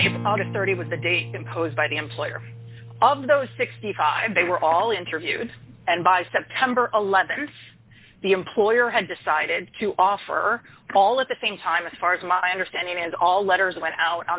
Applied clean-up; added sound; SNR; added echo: none; Acoustic guitar; 16 dB; none.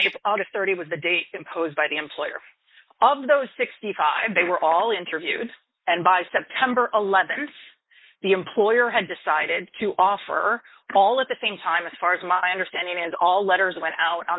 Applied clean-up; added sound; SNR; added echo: neural mask model Resemble Enhance denoiser.